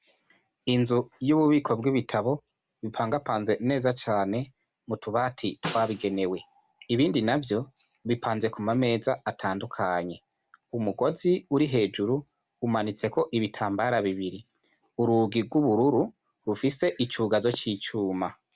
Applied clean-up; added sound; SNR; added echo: none; Snare drum; 13 dB; none.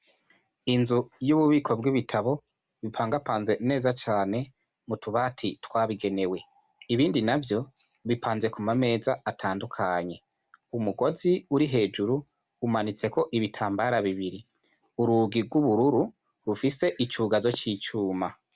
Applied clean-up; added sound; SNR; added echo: none; none; none; none.